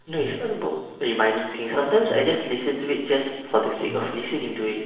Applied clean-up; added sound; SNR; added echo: neural separator model SepFormer DNS4.